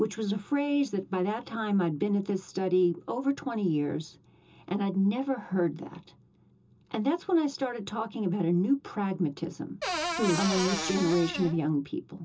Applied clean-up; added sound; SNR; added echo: none; Cupboard open or close / Door; 4 dB; reverberation time 0.2 s.